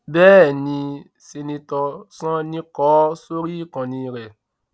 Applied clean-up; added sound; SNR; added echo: none; none; none; none.